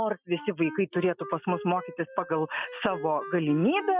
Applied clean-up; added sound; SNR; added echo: classical method Wiener filter.